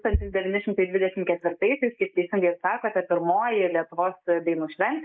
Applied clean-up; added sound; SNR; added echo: neural mask model Resemble Enhance denoiser.